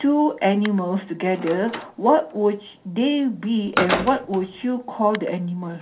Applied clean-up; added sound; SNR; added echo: none; Slam; 11 dB; reverberation time 0.3 s.